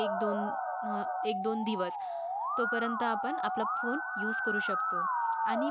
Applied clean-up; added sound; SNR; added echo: none; Musical instrument; -3 dB; none.